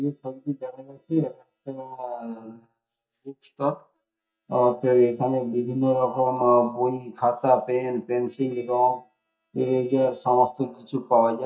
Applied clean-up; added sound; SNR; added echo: neural mask model DeepFilterNet 3.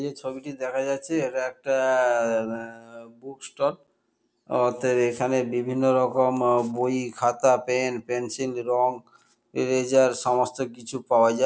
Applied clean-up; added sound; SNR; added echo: none; none; none; none.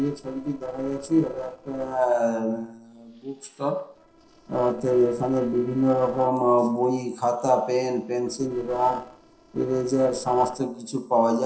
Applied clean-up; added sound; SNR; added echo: neural separator model SepFormer DNS4.